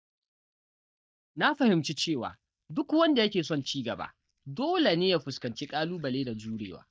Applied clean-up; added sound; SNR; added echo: neural mask model DeepFilterNet 3.